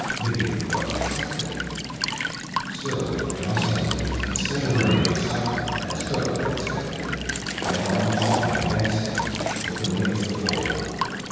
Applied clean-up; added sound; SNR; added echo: none; Walk, footsteps / Stream / Trickle, dribble / Chirp, tweet; 3 dB; reverberation time 2.2 s.